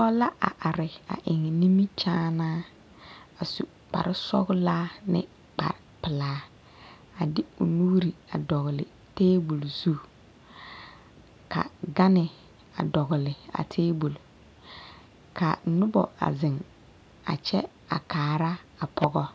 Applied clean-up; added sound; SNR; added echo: none; none; none; none.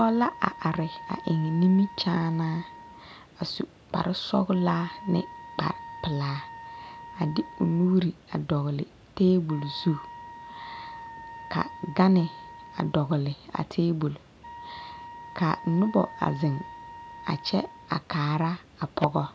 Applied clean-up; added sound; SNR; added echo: none; Wind instrument, woodwind instrument; 17 dB; none.